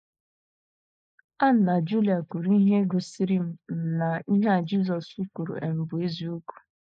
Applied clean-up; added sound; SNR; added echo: neural mask model Resemble Enhance denoiser.